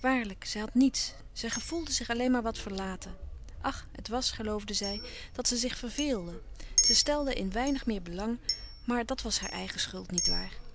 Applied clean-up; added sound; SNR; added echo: none; Chink, clink; 4 dB; none.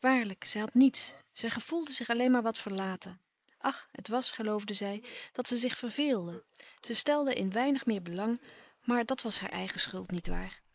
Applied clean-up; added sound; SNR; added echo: neural mask model Resemble Enhance denoiser.